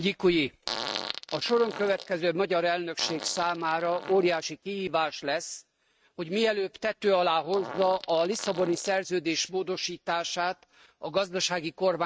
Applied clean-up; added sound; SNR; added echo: neural mask model RNNoise.